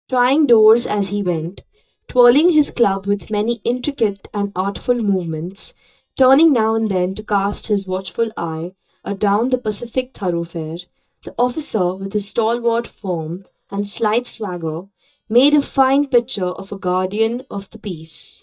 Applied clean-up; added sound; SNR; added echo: neural mask model DeepFilterNet 3.